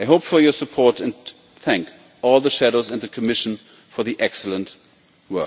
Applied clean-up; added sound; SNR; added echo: none; none; none; none.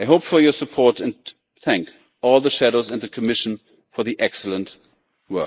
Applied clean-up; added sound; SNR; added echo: neural mask model Resemble Enhance denoiser.